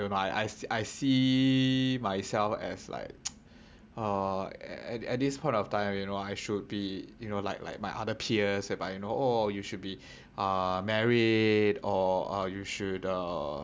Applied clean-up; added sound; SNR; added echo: none; none; none; none.